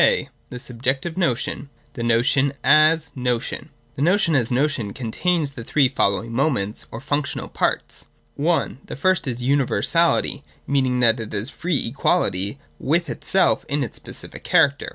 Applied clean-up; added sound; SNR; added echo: none; none; none; none.